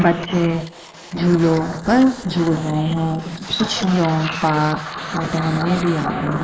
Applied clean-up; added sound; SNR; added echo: neural mask model Resemble Enhance denoiser.